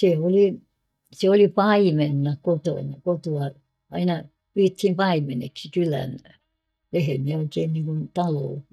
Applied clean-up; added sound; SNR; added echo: neural mask model DeepFilterNet 3.